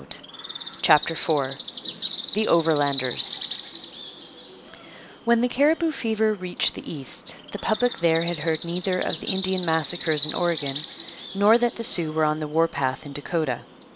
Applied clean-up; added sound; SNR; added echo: none; Bird; 12 dB; none.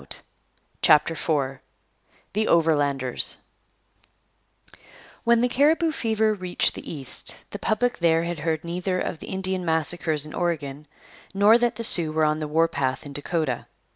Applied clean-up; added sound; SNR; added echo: none; none; none; none.